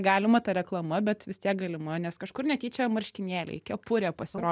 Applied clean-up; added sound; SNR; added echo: none; none; none; none.